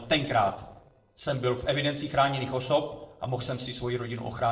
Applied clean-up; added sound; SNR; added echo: neural separator model SepFormer DNS4.